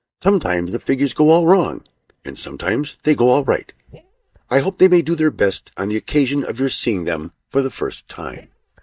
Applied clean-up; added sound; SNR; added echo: neural mask model DeepFilterNet 3.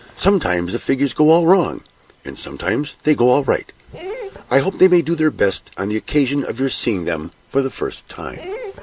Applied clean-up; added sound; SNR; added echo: none; Dog; 19 dB; none.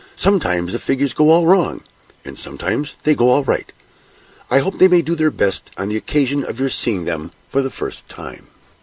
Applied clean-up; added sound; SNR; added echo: none; none; none; none.